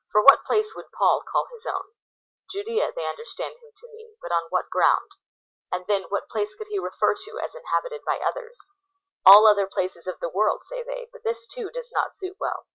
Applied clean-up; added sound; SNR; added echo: none; none; none; none.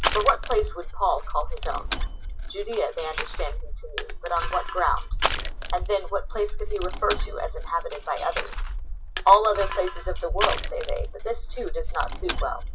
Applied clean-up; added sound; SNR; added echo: none; Crushing; 1 dB; reverberation time 0.4 s.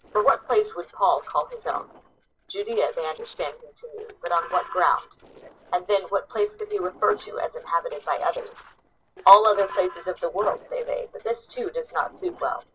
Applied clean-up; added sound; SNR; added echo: neural separator model SepFormer DNS4.